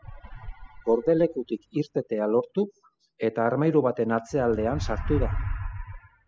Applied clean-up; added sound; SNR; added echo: classical method spectral subtraction.